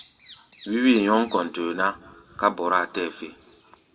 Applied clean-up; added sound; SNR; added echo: none; Bird vocalization, bird call, bird song; 18 dB; reverberation time 1.3 s.